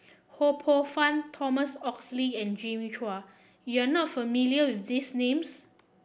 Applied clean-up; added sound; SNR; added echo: none; none; none; none.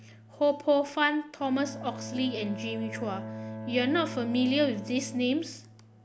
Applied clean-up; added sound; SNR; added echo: none; Bowed string instrument; 11 dB; none.